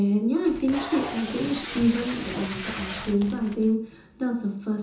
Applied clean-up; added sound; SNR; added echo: none; Packing tape, duct tape; 8 dB; reverberation time 0.5 s.